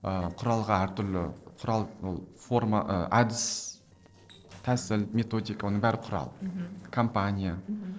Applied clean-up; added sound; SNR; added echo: neural separator model SepFormer DNS4.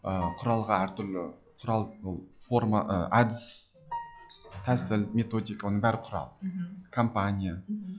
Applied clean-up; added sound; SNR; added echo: classical method log-MMSE.